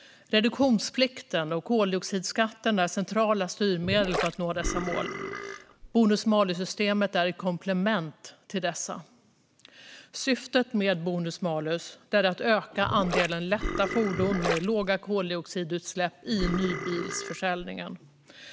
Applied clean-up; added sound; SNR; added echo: none; Gurgling + Burping, eructation; 6 dB; none.